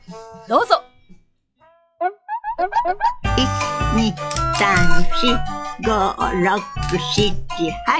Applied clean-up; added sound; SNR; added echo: classical method log-MMSE.